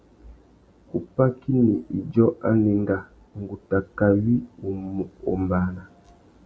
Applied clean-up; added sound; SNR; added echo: none; none; none; none.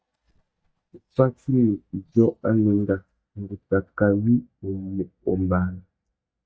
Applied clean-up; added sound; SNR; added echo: neural mask model DeepFilterNet 3.